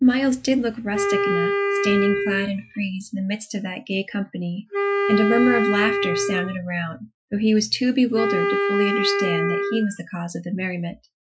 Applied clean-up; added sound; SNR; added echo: classical method Wiener filter.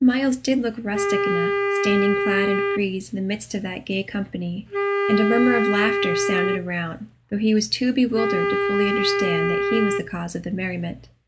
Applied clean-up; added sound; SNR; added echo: none; Wind instrument, woodwind instrument; 0 dB; none.